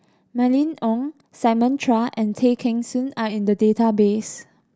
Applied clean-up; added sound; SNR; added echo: none; none; none; none.